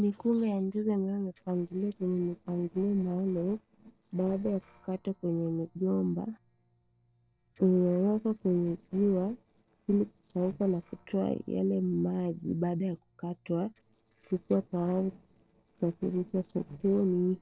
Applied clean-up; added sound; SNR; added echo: neural separator model SepFormer DNS4.